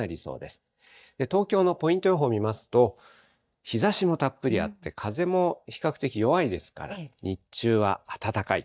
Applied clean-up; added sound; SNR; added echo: neural mask model DeepFilterNet 3.